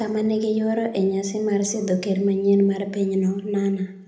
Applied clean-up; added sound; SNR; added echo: none; none; none; reverberation time 0.7 s.